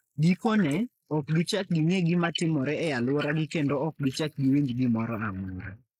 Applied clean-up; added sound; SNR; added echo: neural mask model Resemble Enhance denoiser.